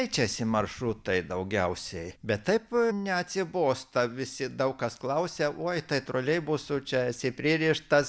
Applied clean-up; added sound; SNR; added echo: none; none; none; none.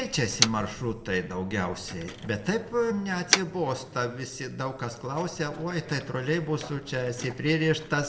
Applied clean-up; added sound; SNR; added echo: none; Motor vehicle (road); 7 dB; reverberation time 1.4 s.